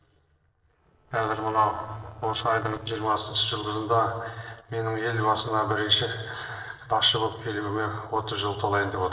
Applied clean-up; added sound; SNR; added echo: neural separator model SepFormer DNS4.